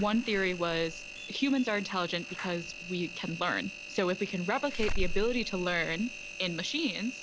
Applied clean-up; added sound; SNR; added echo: none; Slam / Alarm + Engine; 5 dB; none.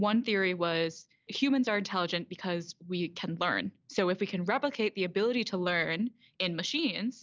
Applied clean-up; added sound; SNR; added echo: none; none; none; none.